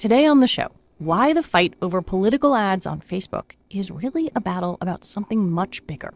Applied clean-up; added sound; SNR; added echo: neural separator model SepFormer DNS4.